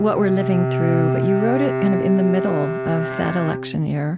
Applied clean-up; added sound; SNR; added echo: none; Bowed string instrument; 3 dB; none.